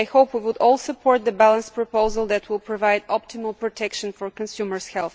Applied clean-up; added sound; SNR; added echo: none; none; none; none.